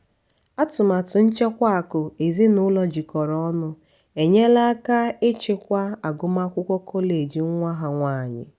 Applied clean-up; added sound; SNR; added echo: none; none; none; none.